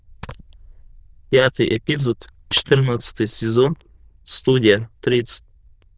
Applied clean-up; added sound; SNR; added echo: neural diffusion model UNIVERSE++.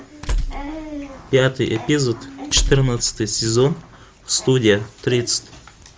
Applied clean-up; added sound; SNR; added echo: none; Tools; 8 dB; none.